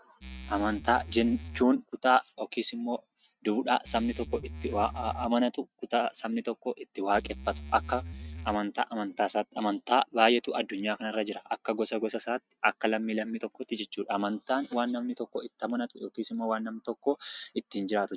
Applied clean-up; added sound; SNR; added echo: neural mask model RNNoise.